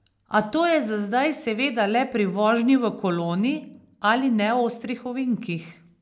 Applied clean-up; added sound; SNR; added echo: none; none; none; none.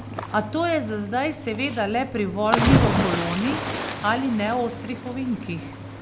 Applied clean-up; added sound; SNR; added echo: none; Cricket / Waves, surf; 2 dB; none.